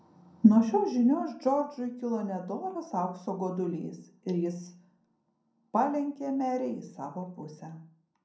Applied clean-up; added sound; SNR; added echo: none; none; none; reverberation time 0.6 s.